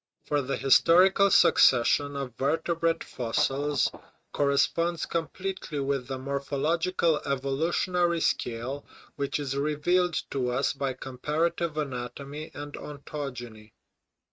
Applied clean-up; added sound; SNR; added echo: neural mask model RNNoise.